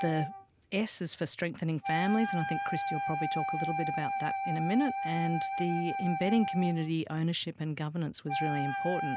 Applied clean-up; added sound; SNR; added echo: none; Wind instrument, woodwind instrument; 3 dB; none.